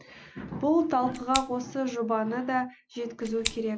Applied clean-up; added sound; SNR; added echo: none; Scissors; 7 dB; none.